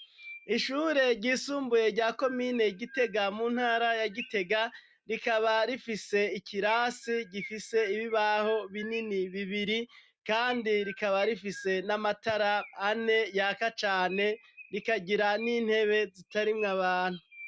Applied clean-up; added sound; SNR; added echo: none; Chirp, tweet; 19 dB; none.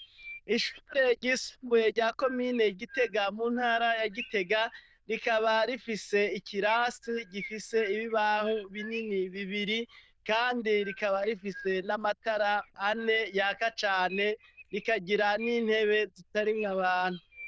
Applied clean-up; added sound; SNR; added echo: neural diffusion model UNIVERSE++.